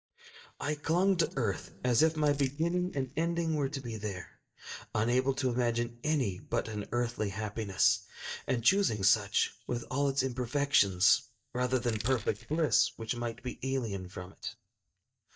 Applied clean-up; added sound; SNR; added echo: neural mask model DeepFilterNet 3.